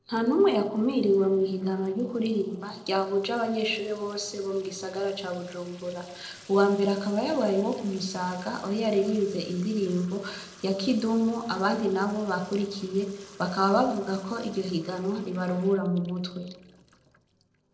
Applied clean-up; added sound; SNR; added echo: neural separator model SepFormer DNS4.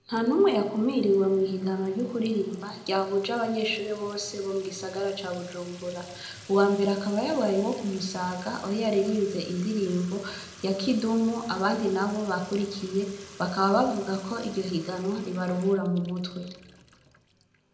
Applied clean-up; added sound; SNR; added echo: none; Fill (with liquid) / Trickle, dribble / Sink (filling or washing); 20 dB; reverberation time 0.7 s.